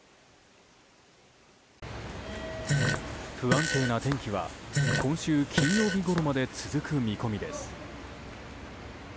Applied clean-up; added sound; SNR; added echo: none; Fart; -1 dB; none.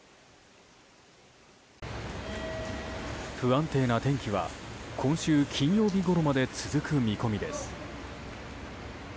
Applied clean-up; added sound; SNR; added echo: none; none; none; none.